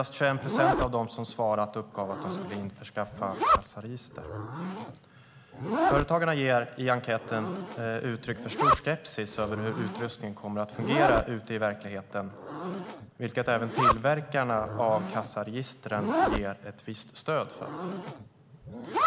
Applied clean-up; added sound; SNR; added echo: none; Zipper (clothing); 1 dB; none.